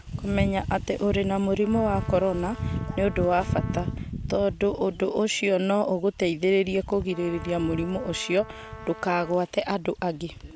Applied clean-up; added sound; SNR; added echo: none; Brass instrument; 18 dB; none.